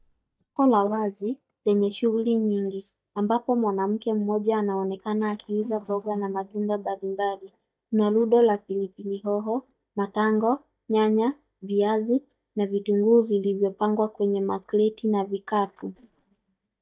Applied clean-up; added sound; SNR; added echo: neural mask model DeepFilterNet 3.